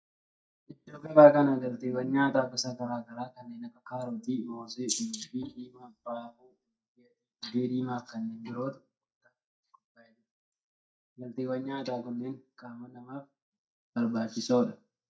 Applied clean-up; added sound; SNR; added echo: neural mask model DeepFilterNet 3.